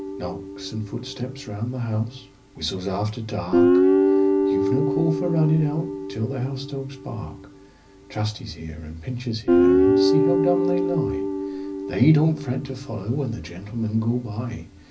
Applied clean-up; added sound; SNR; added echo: none; Guitar; -2 dB; reverberation time 0.4 s.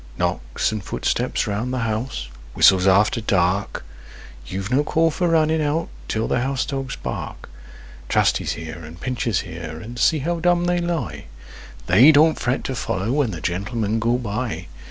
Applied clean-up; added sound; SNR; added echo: none; none; none; none.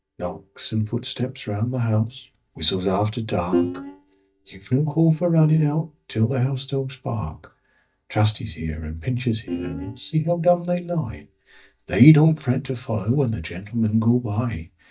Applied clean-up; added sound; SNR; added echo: neural mask model DeepFilterNet 3.